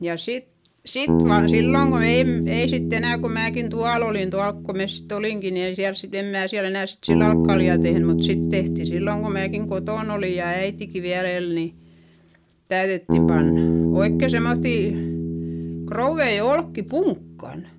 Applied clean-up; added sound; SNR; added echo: none; Bass guitar; -1 dB; none.